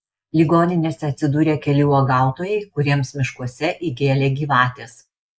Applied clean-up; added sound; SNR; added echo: neural mask model Resemble Enhance denoiser.